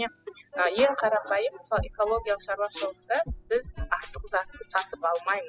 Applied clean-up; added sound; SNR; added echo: classical method spectral subtraction.